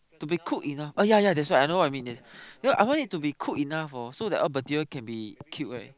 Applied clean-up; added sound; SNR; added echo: none; none; none; none.